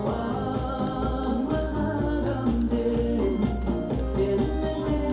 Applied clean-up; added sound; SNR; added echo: none; Musical instrument; 20 dB; reverberation time 2.4 s.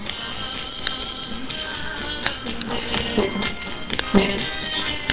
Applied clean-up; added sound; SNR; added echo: neural separator model SepFormer WHAMR!.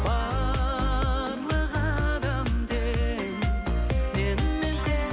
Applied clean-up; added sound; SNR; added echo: none; none; none; none.